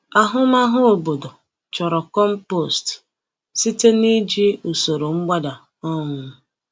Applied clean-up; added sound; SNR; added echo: none; none; none; none.